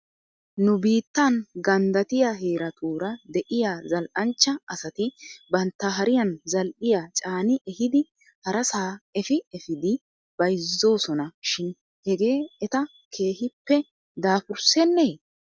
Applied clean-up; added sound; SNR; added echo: none; none; none; none.